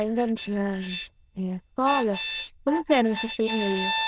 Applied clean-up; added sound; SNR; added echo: neural diffusion model UNIVERSE++.